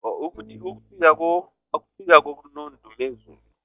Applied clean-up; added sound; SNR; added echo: neural mask model DeepFilterNet 3.